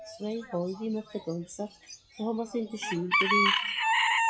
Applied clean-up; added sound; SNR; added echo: classical method WPE with log-MMSE.